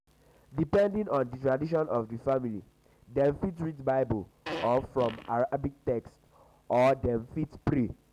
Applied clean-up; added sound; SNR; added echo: none; Fart; 11 dB; none.